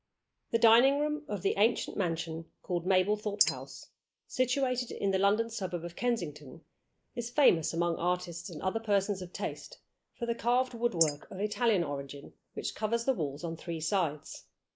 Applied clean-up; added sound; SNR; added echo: neural mask model Resemble Enhance denoiser.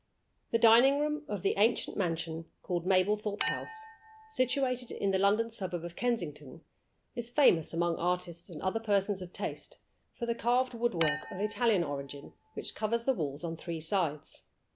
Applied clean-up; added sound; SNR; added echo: none; Chink, clink; 6 dB; none.